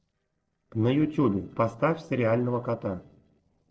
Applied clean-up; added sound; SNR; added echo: neural separator model SepFormer DNS4.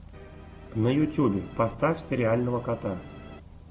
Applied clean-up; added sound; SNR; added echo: none; Musical instrument; 19 dB; none.